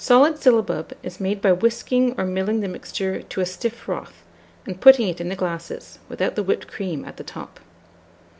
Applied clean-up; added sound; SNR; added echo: none; none; none; none.